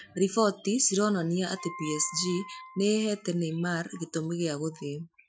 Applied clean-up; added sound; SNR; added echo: classical method Wiener filter.